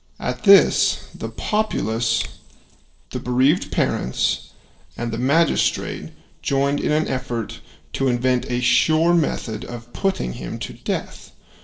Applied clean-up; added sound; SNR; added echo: neural separator model SepFormer DNS4.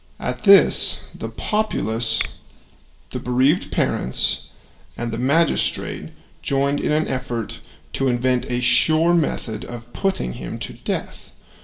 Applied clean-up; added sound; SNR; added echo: none; Finger snapping; 17 dB; reverberation time 0.7 s.